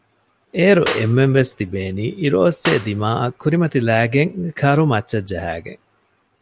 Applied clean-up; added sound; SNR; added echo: none; Clapping; 14 dB; none.